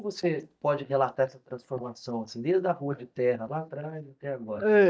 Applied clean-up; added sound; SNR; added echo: neural mask model DeepFilterNet 3.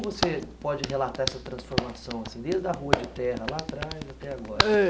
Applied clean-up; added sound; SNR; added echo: none; Hands; 3 dB; none.